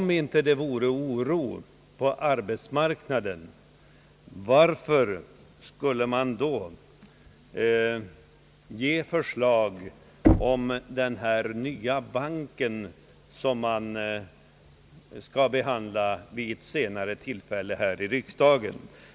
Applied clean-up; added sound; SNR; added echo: none; Knock; 1 dB; none.